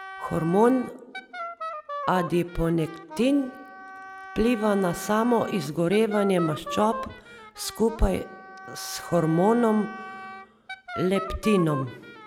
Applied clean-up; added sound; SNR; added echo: none; Wind instrument, woodwind instrument; 12 dB; none.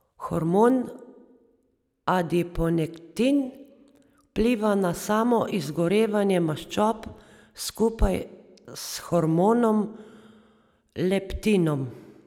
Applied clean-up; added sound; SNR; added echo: none; none; none; none.